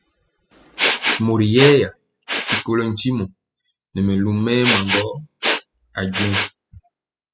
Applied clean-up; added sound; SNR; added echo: classical method spectral subtraction.